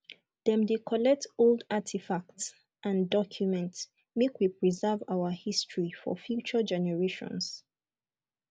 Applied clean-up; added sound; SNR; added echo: none; none; none; none.